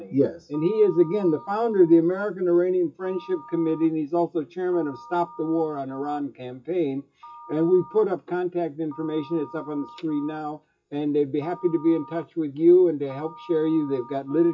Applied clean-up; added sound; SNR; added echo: classical method WPE with log-MMSE.